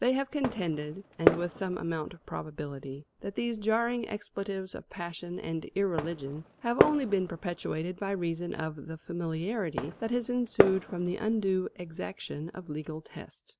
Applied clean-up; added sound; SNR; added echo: none; Fireworks; 3 dB; none.